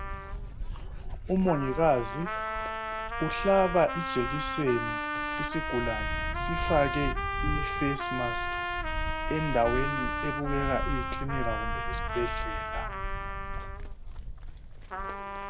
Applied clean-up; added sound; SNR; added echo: none; Trumpet + Livestock, farm animals, working animals; 0 dB; none.